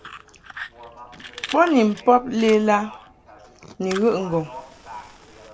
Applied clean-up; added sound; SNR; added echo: none; Livestock, farm animals, working animals + Fire; 16 dB; none.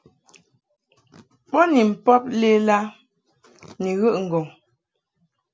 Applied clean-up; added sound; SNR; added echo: none; none; none; none.